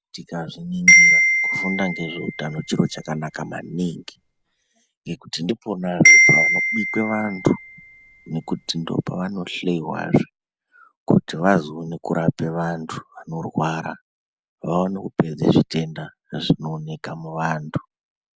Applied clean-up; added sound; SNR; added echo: none; Marimba, xylophone; -5 dB; none.